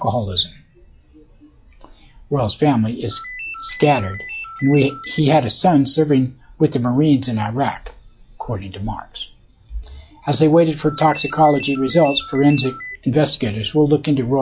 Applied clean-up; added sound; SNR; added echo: classical method log-MMSE.